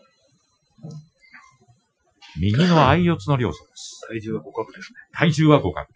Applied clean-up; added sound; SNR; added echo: classical method Wiener filter.